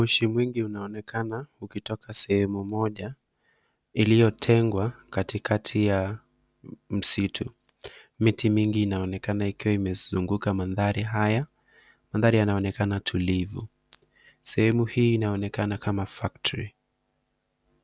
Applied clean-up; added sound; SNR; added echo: none; none; none; none.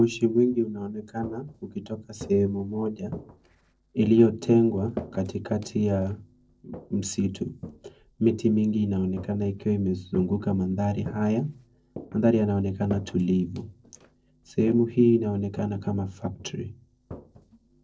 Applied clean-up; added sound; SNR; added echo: neural separator model SepFormer DNS4.